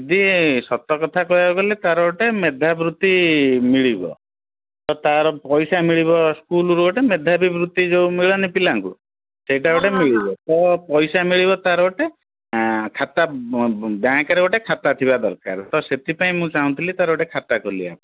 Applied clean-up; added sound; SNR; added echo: none; none; none; none.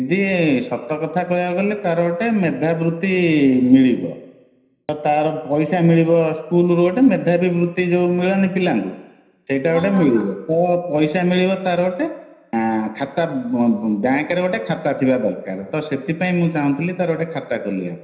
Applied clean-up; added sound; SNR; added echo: none; none; none; reverberation time 0.9 s.